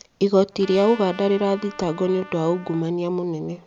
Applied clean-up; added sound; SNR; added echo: none; Trumpet; 19 dB; none.